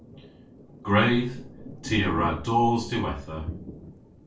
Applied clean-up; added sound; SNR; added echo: none; Thunder; 13 dB; reverberation time 0.3 s.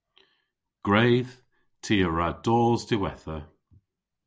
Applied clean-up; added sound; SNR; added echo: none; none; none; none.